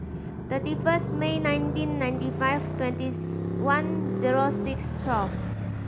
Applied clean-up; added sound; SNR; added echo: none; Motorcycle; 1 dB; none.